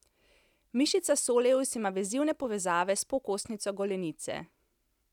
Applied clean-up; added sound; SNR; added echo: none; none; none; none.